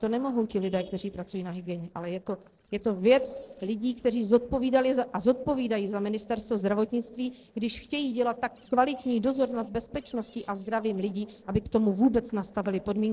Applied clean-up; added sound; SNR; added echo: neural separator model SepFormer DNS4.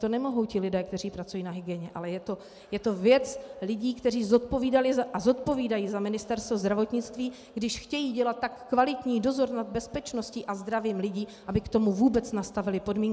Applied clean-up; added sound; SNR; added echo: none; none; none; none.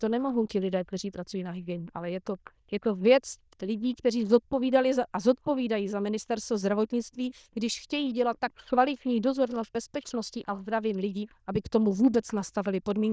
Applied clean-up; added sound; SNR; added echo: neural diffusion model UNIVERSE++.